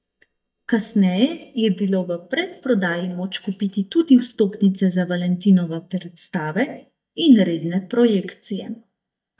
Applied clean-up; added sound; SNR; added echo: neural mask model DeepFilterNet 3.